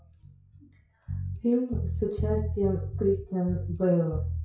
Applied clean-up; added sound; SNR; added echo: classical method WPE with log-MMSE.